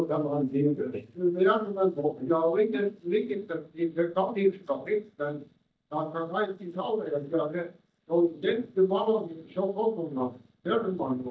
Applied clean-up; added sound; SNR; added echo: neural mask model DeepFilterNet 3.